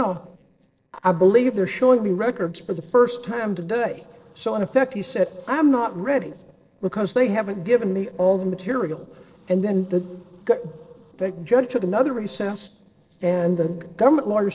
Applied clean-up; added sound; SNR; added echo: neural separator model SepFormer DNS4.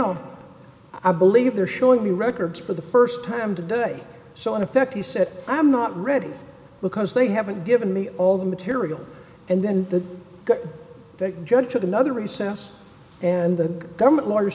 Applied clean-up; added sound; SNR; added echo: none; none; none; none.